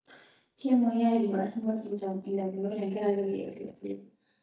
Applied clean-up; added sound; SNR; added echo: neural mask model DeepFilterNet 3.